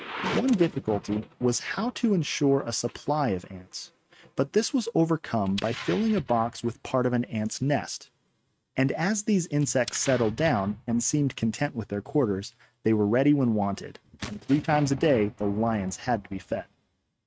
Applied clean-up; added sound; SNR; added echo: neural mask model RNNoise.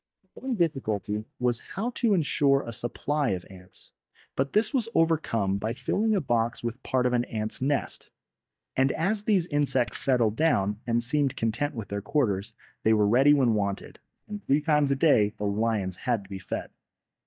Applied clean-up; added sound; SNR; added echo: neural mask model DeepFilterNet 3.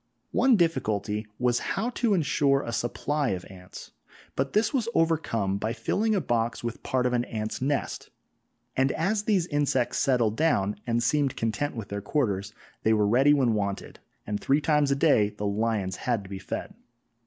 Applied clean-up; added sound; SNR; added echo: none; none; none; none.